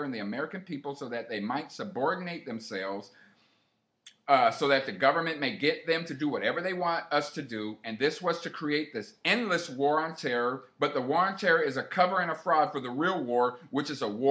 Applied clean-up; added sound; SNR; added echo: none; none; none; none.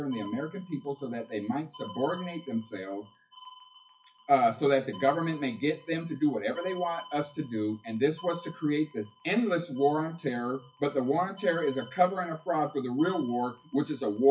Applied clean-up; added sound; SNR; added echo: classical method WPE with log-MMSE.